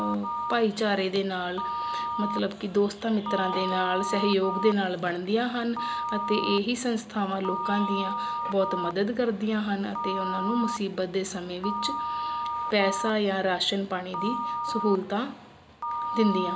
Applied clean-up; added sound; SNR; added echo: none; Telephone; 5 dB; none.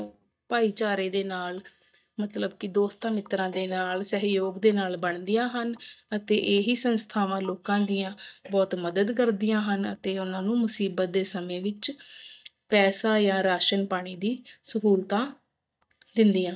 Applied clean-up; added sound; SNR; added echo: neural mask model DeepFilterNet 3.